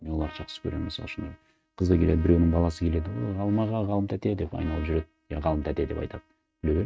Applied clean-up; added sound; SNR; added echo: neural mask model RNNoise.